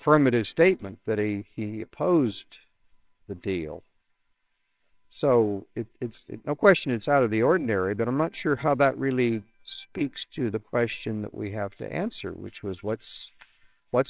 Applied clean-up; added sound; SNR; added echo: neural separator model SepFormer WHAMR!.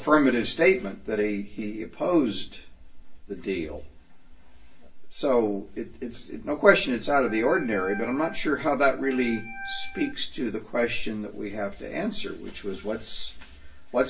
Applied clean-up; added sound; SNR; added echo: none; Organ; 13 dB; reverberation time 0.2 s.